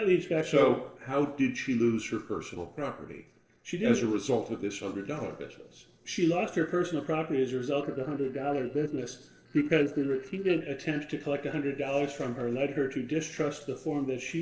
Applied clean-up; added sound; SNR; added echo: neural separator model SepFormer DNS4.